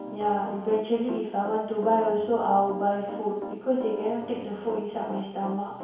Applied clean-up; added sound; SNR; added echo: none; Piano; 13 dB; reverberation time 1.0 s.